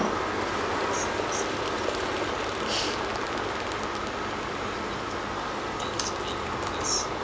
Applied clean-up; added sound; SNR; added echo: none; Bird; 10 dB; none.